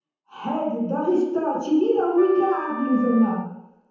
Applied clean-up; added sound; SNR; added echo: none; Wind instrument, woodwind instrument; 14 dB; reverberation time 0.9 s.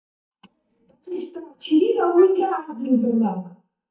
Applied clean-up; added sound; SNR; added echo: neural mask model DeepFilterNet 3.